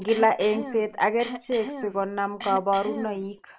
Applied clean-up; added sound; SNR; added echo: none; Cough; 12 dB; none.